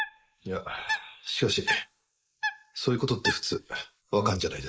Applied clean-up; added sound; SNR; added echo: neural mask model Resemble Enhance denoiser.